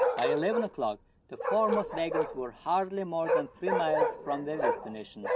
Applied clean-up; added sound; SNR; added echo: none; Bark; 0 dB; none.